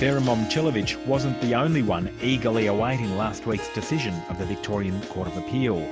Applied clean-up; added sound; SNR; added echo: none; Harp; 9 dB; none.